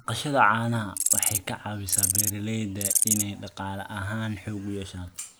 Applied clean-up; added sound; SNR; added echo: none; Insect; -2 dB; none.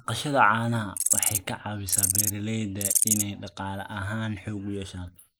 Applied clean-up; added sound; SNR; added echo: neural mask model Resemble Enhance denoiser.